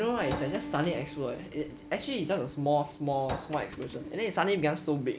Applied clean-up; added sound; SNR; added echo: none; Acoustic guitar + Chink, clink; 12 dB; none.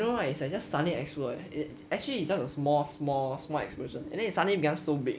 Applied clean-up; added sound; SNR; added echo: none; none; none; none.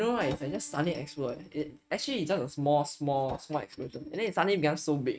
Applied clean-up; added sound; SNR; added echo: neural mask model RNNoise.